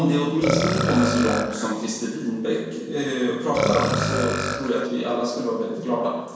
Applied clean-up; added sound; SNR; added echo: none; Burping, eructation; 4 dB; reverberation time 1.0 s.